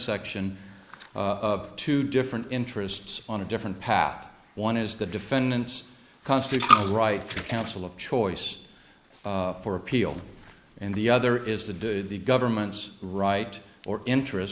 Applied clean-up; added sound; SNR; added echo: neural mask model Resemble Enhance denoiser.